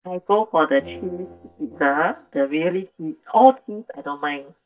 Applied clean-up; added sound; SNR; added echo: neural mask model DeepFilterNet 3.